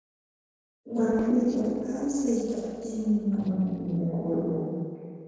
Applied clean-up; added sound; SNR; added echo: neural separator model SepFormer DNS4.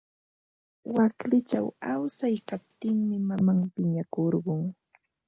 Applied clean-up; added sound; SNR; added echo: none; none; none; none.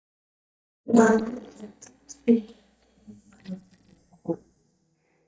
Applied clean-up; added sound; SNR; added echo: neural mask model DeepFilterNet 3.